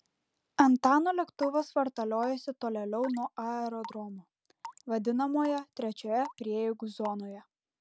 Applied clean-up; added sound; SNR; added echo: none; Raindrop / Drip / Water tap, faucet; 19 dB; none.